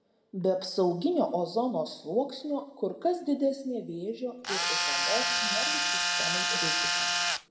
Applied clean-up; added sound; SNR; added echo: none; Tools; -3 dB; reverberation time 0.9 s.